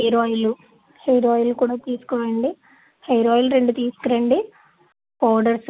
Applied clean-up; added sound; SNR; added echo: none; none; none; none.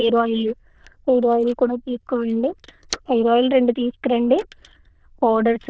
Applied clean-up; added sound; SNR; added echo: neural diffusion model UNIVERSE++.